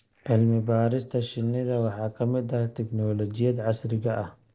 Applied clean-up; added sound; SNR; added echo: neural separator model SepFormer DNS4.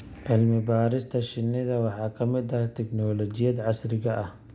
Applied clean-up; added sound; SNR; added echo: none; none; none; none.